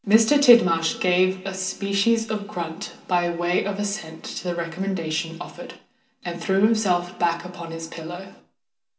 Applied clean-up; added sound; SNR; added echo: none; none; none; reverberation time 0.4 s.